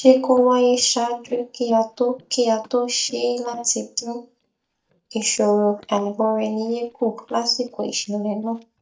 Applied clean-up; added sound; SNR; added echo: neural mask model DeepFilterNet 3.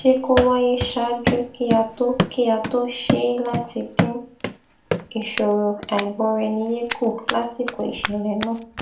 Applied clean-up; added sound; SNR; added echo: none; Run; 6 dB; reverberation time 0.4 s.